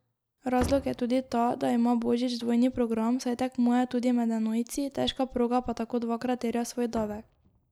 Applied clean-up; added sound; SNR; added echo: none; Slam; 19 dB; none.